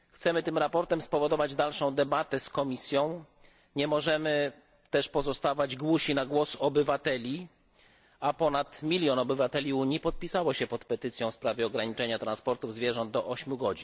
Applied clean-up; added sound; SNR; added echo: none; none; none; none.